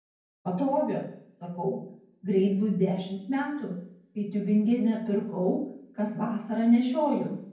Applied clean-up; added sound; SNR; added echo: none; none; none; reverberation time 0.9 s.